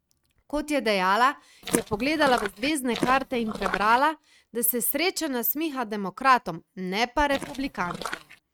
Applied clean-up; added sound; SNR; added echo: neural mask model RNNoise.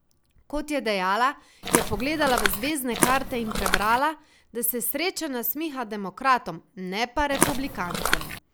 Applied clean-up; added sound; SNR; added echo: none; Walk, footsteps; 0 dB; none.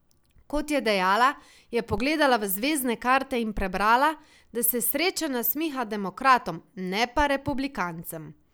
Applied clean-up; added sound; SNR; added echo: none; none; none; none.